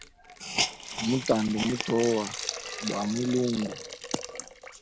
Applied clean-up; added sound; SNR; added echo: none; Hiss; 6 dB; none.